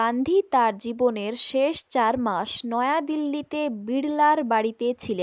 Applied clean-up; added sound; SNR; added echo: neural mask model Resemble Enhance denoiser.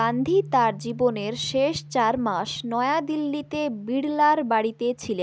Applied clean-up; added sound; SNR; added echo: none; Bass guitar; 18 dB; none.